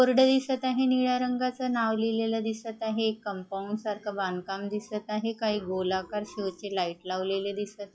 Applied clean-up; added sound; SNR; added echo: classical method log-MMSE.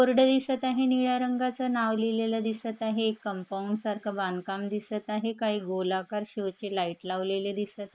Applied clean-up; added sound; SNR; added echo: neural mask model Resemble Enhance denoiser.